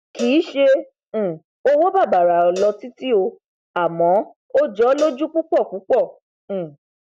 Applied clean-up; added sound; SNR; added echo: none; Cowbell; 19 dB; none.